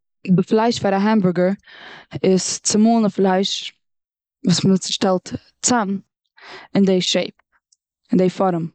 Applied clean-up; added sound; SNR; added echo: neural mask model Resemble Enhance denoiser.